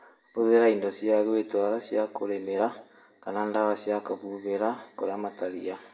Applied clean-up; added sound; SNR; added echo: none; none; none; reverberation time 0.6 s.